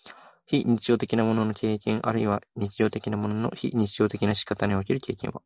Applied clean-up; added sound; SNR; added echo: none; none; none; none.